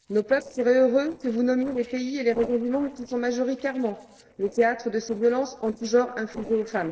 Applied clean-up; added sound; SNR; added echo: neural separator model SepFormer DNS4.